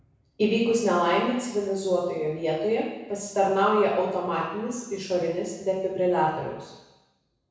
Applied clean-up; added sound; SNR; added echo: none; none; none; reverberation time 1.0 s.